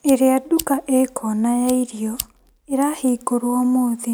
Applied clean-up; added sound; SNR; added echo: none; Fire; 18 dB; none.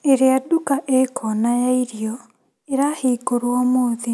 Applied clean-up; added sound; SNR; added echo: none; none; none; none.